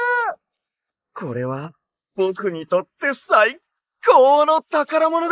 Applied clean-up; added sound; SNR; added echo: neural mask model Resemble Enhance denoiser.